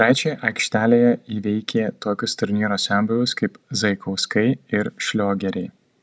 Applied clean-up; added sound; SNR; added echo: none; none; none; none.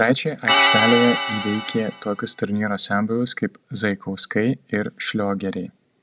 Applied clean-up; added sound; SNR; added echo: none; Organ; -1 dB; none.